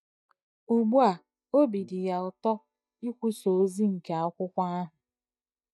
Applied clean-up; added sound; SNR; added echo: neural mask model DeepFilterNet 3.